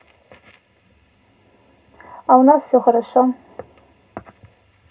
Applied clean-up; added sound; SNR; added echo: none; none; none; reverberation time 0.2 s.